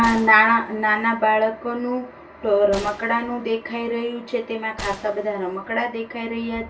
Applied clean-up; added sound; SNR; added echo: none; Gunshot, gunfire; 19 dB; reverberation time 0.2 s.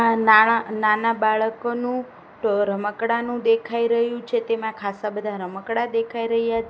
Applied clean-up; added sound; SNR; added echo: none; none; none; none.